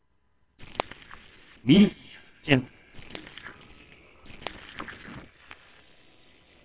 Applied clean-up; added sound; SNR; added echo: neural separator model SepFormer WHAMR!.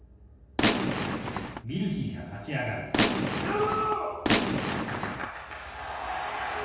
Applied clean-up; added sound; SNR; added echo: none; Gunshot, gunfire; -5 dB; reverberation time 1.2 s.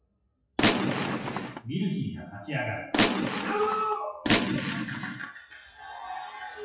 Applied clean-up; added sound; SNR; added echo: classical method WPE with log-MMSE.